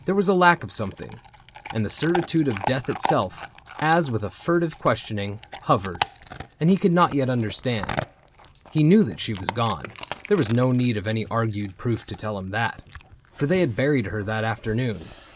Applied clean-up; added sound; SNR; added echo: none; Chewing, mastication / Dog; 13 dB; none.